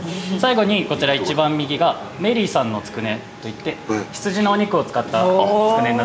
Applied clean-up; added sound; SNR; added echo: none; none; none; none.